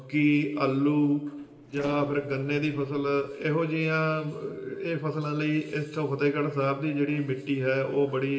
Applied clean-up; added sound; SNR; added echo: neural separator model SepFormer DNS4.